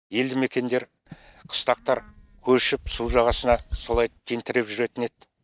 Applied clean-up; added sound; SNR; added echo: neural mask model DeepFilterNet 3.